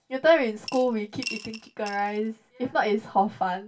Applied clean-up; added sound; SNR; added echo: none; Coin (dropping) / Glass; 16 dB; reverberation time 0.2 s.